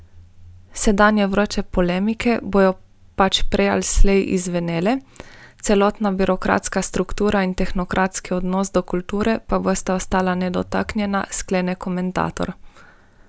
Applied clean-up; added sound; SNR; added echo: none; none; none; none.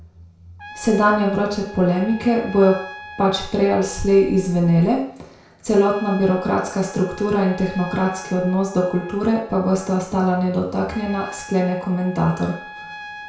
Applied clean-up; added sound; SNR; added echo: none; Trumpet; 18 dB; reverberation time 0.5 s.